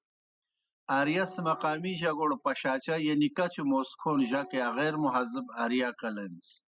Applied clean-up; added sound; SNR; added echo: classical method spectral subtraction.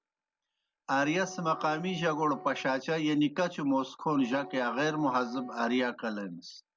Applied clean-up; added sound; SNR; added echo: none; Wind instrument, woodwind instrument; 19 dB; none.